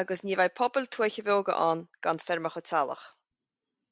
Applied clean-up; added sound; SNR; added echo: none; none; none; none.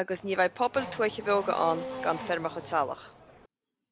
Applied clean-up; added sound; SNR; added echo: none; Race car, auto racing / Accelerating, revving, vroom; 11 dB; none.